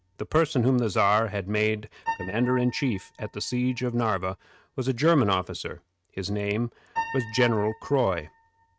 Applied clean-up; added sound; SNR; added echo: neural mask model RNNoise.